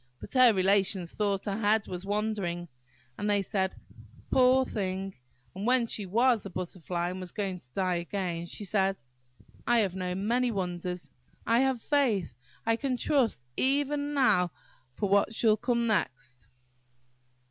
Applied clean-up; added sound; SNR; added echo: none; none; none; none.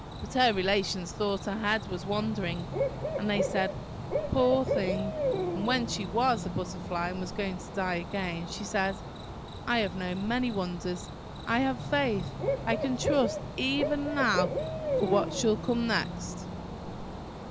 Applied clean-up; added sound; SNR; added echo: none; Cricket / Bird; 4 dB; none.